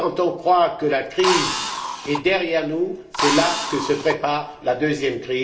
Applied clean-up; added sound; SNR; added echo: none; Drill; 5 dB; reverberation time 0.8 s.